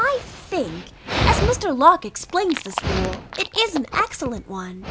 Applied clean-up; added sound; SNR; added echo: none; Dog; 5 dB; none.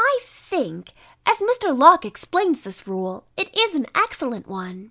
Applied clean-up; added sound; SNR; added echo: none; none; none; none.